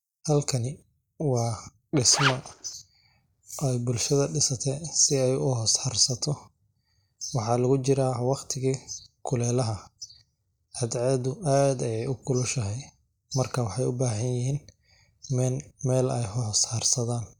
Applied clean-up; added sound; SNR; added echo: neural mask model DeepFilterNet 3.